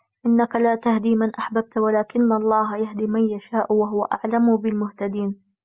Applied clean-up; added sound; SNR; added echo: none; none; none; none.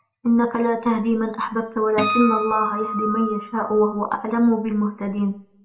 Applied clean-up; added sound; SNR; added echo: none; Acoustic guitar; 5 dB; reverberation time 0.4 s.